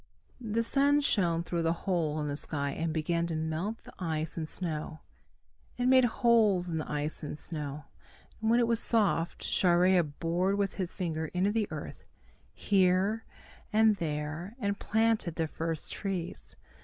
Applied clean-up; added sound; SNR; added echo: none; none; none; none.